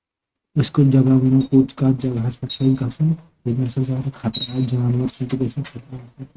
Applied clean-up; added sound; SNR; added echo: neural mask model RNNoise.